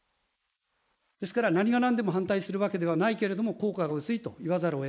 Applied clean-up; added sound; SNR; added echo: neural mask model Resemble Enhance denoiser.